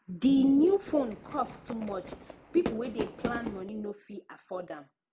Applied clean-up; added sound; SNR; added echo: none; Fireworks; 10 dB; none.